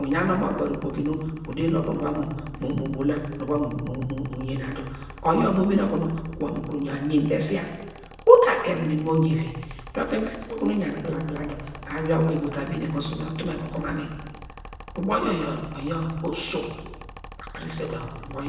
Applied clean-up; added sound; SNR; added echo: none; Mechanical fan; 15 dB; reverberation time 1.0 s.